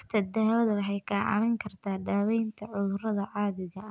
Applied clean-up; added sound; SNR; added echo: none; none; none; none.